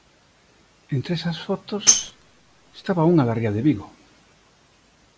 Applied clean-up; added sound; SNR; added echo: none; Tambourine; -2 dB; none.